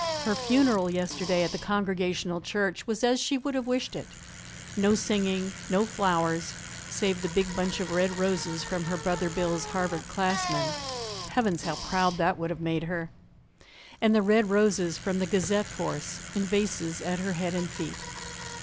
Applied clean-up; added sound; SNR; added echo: none; Bicycle; 10 dB; none.